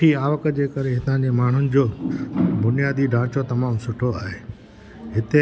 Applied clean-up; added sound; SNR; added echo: none; none; none; none.